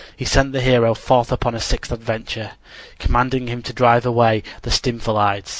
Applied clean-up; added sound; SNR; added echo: none; none; none; none.